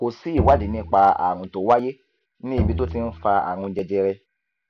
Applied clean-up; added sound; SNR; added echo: none; Bowed string instrument; 7 dB; none.